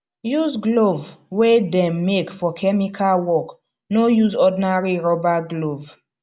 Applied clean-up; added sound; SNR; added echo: none; none; none; none.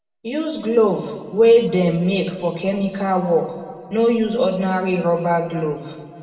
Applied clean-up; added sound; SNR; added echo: none; none; none; reverberation time 1.8 s.